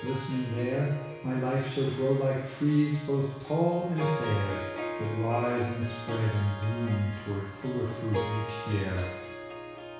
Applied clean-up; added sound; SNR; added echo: none; Harp; 9 dB; reverberation time 1.1 s.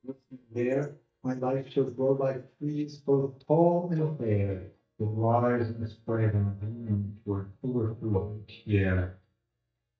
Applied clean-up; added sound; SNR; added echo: neural mask model DeepFilterNet 3.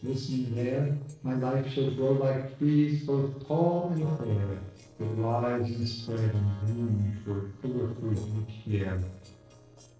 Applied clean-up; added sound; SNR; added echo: neural separator model SepFormer DNS4.